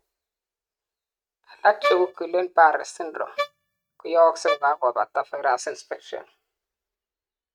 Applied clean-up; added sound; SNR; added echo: neural mask model RNNoise.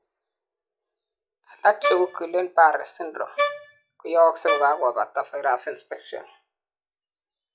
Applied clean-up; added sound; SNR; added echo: classical method log-MMSE.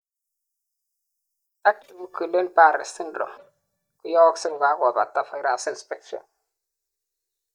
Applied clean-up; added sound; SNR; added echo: neural mask model DeepFilterNet 3.